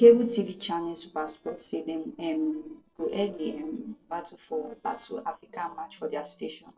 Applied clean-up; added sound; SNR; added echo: neural separator model SepFormer DNS4.